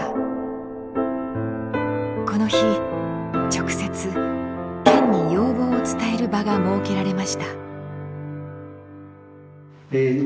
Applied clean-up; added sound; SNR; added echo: none; Drum; 7 dB; none.